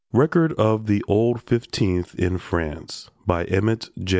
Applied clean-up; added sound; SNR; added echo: none; none; none; none.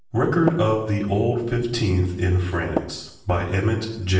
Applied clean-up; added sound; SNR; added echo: none; Tap; 7 dB; reverberation time 0.7 s.